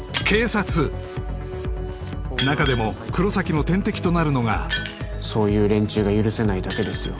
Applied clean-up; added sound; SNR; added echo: none; Shatter; 15 dB; none.